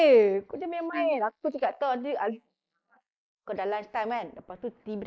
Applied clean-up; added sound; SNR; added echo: neural mask model Resemble Enhance denoiser.